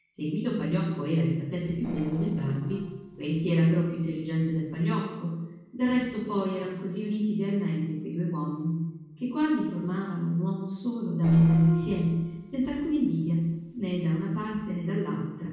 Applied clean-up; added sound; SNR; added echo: neural separator model SepFormer DNS4.